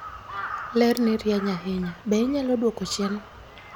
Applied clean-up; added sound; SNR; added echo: none; Crow; 13 dB; none.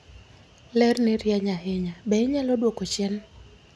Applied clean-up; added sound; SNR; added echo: none; none; none; none.